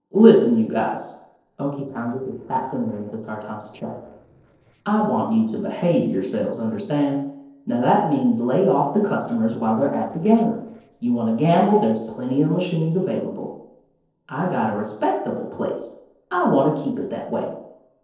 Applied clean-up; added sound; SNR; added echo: neural separator model SepFormer DNS4.